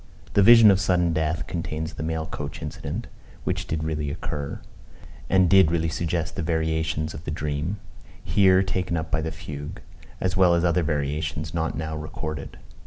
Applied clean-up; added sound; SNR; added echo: none; none; none; none.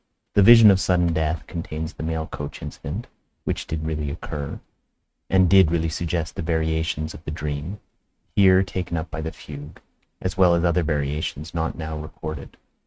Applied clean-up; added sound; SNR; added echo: neural mask model RNNoise.